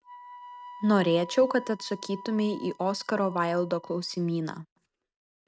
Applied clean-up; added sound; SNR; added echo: neural mask model RNNoise.